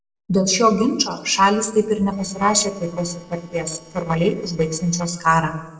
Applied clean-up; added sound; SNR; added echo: neural separator model SepFormer DNS4.